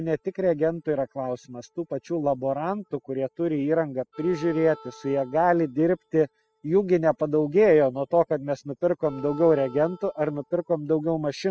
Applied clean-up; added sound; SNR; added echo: classical method spectral subtraction.